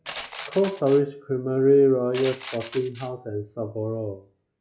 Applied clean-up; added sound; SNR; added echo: classical method log-MMSE.